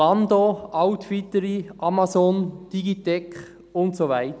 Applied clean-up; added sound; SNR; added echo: none; none; none; none.